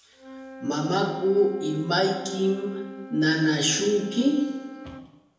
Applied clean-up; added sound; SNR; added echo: none; Wind instrument, woodwind instrument; 16 dB; reverberation time 1.0 s.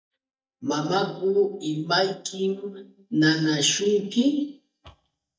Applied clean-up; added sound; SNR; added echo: neural mask model DeepFilterNet 3.